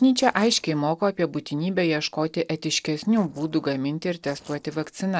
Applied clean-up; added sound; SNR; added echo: neural separator model SepFormer DNS4.